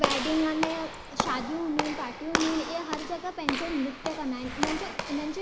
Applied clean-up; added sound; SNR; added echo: none; Walk, footsteps / Slam; 2 dB; none.